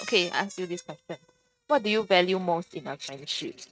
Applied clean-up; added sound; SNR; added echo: neural mask model RNNoise.